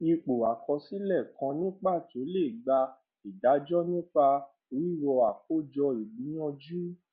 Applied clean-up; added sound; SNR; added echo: none; none; none; none.